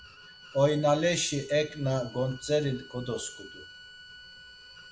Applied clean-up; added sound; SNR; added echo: none; Bowed string instrument; 19 dB; none.